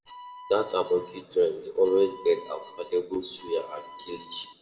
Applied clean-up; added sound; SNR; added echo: none; Bowed string instrument; 17 dB; reverberation time 1.1 s.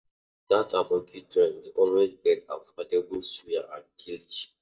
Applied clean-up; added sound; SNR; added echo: neural mask model DeepFilterNet 3.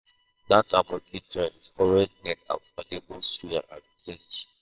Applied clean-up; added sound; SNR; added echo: neural separator model SepFormer WHAMR!.